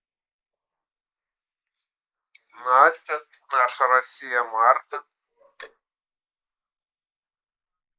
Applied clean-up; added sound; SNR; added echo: neural mask model Resemble Enhance denoiser.